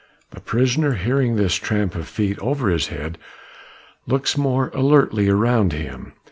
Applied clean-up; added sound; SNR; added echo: none; none; none; none.